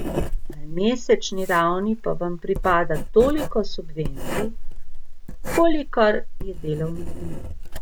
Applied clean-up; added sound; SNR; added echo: none; Writing; 2 dB; none.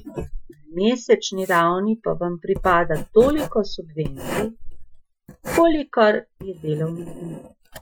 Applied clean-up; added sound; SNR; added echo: classical method Wiener filter.